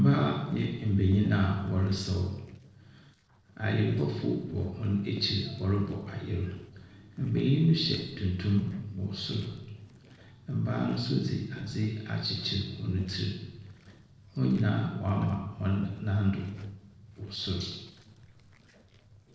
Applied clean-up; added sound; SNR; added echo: neural separator model SepFormer DNS4.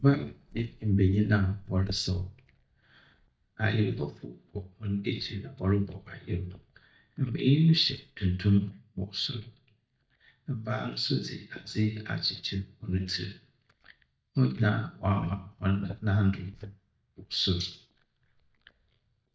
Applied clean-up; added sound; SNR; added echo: neural mask model DeepFilterNet 3.